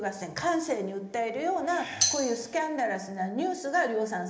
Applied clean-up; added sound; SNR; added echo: none; Tambourine; -1 dB; reverberation time 0.8 s.